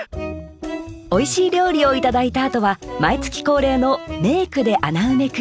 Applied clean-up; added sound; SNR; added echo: none; none; none; none.